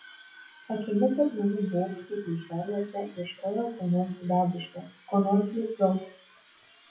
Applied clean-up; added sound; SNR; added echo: classical method WPE with log-MMSE.